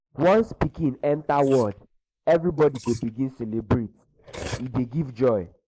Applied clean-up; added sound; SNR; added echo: neural mask model Resemble Enhance denoiser.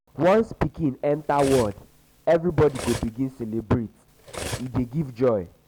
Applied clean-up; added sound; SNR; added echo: none; Cutlery, silverware; 12 dB; none.